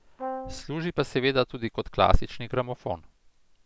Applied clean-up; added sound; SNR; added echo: none; Brass instrument; 10 dB; none.